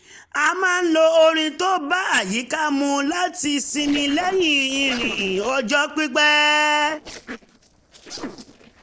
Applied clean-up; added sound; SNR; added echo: neural separator model SepFormer DNS4.